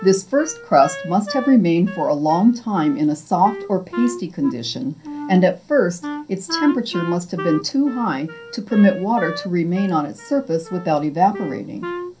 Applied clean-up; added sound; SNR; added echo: none; Wind instrument, woodwind instrument; 13 dB; reverberation time 0.3 s.